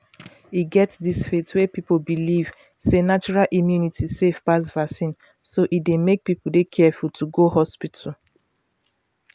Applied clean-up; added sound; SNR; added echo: none; none; none; none.